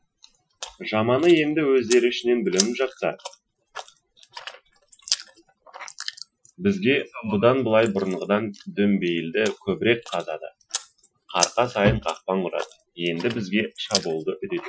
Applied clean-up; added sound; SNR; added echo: classical method Wiener filter.